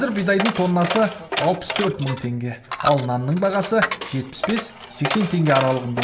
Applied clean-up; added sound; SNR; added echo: none; Coin (dropping); 6 dB; reverberation time 0.7 s.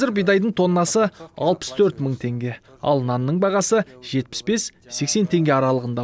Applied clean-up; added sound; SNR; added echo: none; none; none; none.